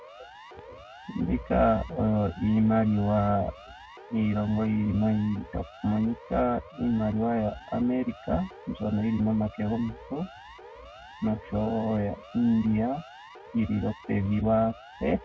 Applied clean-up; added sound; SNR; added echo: none; Siren; 19 dB; none.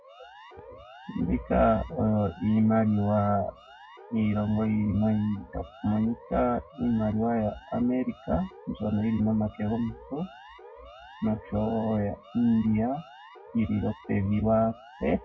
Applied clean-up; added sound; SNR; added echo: classical method log-MMSE.